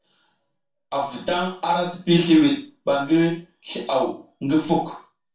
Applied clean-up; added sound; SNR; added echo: none; none; none; reverberation time 0.3 s.